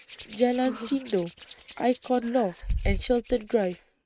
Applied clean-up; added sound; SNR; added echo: neural mask model RNNoise.